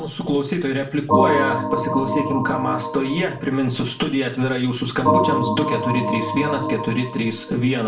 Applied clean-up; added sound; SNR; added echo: none; Organ; 2 dB; reverberation time 0.4 s.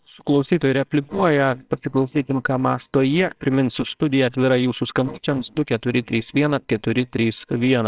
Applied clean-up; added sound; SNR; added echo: neural separator model SepFormer WHAMR!.